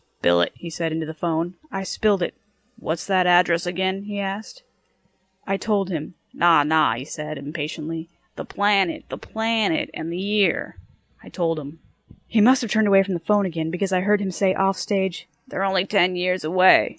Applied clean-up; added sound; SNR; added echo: none; none; none; none.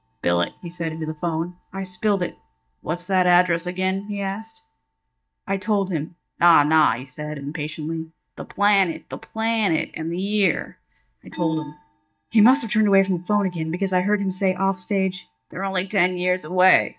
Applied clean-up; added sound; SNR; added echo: neural mask model DeepFilterNet 3.